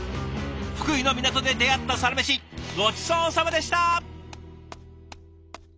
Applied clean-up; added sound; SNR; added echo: none; none; none; none.